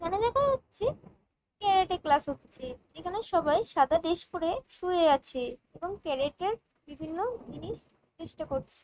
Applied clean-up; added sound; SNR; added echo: neural mask model RNNoise.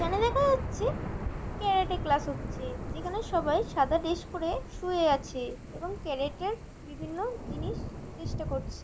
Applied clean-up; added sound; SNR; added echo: none; Thunder / Rain; 6 dB; none.